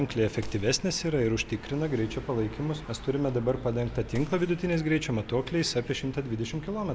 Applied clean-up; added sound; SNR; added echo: none; Gunshot, gunfire; 17 dB; none.